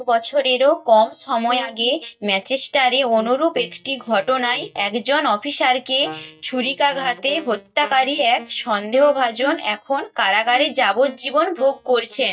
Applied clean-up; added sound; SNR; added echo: neural mask model DeepFilterNet 3.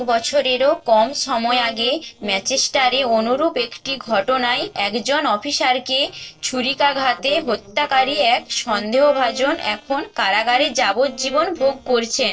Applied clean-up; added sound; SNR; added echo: neural separator model SepFormer DNS4.